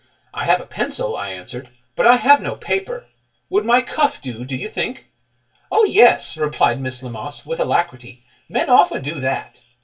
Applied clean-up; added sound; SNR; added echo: none; none; none; reverberation time 0.2 s.